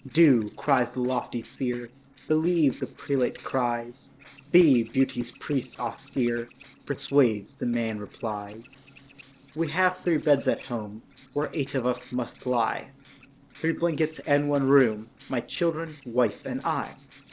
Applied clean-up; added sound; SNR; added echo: neural separator model SepFormer DNS4.